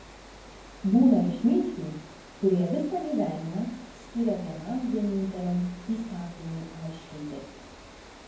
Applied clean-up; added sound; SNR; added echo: none; Water; 18 dB; reverberation time 0.9 s.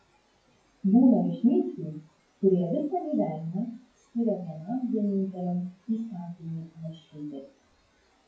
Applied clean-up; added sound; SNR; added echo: classical method WPE with log-MMSE.